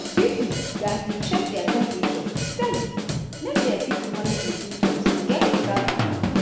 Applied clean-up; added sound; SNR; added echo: none; Drum / Drum kit; -3 dB; reverberation time 1.1 s.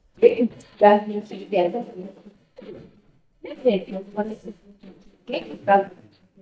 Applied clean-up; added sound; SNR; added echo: neural mask model DeepFilterNet 3.